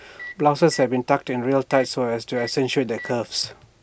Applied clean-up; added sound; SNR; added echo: none; Microwave oven; 19 dB; none.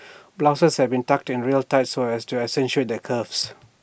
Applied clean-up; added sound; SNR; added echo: none; none; none; none.